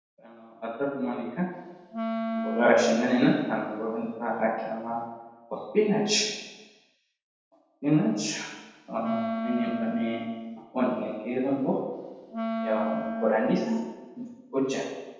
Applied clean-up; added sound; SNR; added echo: none; Wind instrument, woodwind instrument; 5 dB; reverberation time 1.1 s.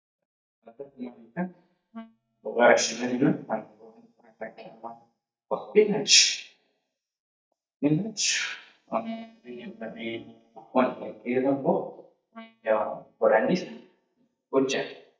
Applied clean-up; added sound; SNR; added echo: neural mask model DeepFilterNet 3.